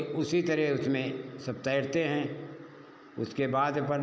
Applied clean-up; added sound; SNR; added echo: none; none; none; none.